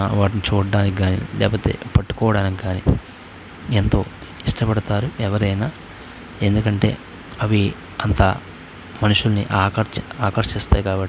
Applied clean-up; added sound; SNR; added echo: none; none; none; none.